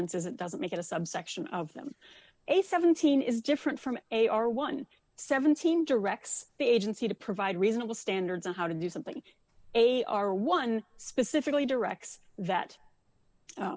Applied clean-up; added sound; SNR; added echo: none; none; none; none.